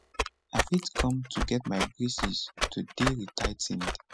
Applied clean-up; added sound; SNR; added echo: classical method spectral subtraction.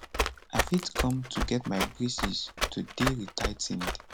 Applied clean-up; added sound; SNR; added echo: none; Run; 1 dB; none.